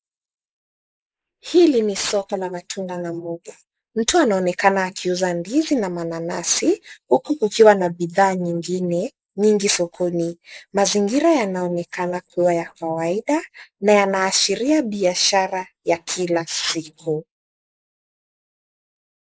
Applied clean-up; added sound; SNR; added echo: neural mask model Resemble Enhance denoiser.